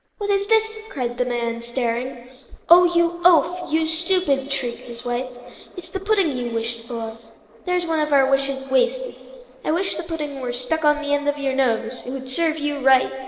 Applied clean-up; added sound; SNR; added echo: neural separator model SepFormer DNS4.